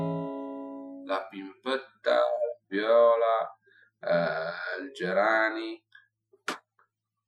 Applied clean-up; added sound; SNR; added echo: classical method Wiener filter.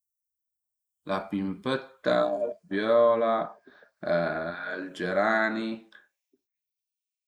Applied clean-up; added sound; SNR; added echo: neural mask model Resemble Enhance denoiser.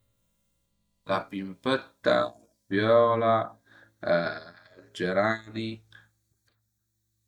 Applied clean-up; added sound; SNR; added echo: neural mask model DeepFilterNet 3.